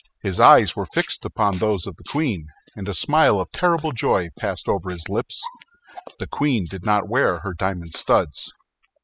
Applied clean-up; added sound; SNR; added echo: classical method spectral subtraction.